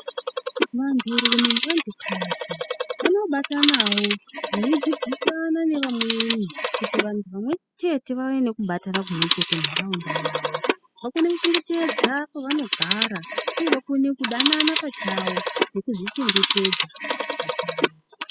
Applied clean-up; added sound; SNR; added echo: classical method spectral subtraction.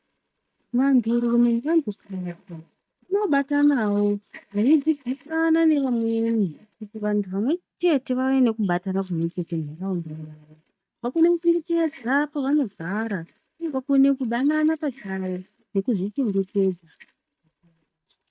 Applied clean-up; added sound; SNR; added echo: neural mask model DeepFilterNet 3.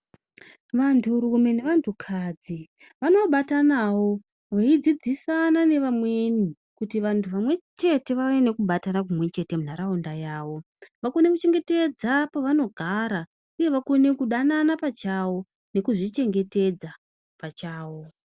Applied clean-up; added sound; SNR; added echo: none; none; none; none.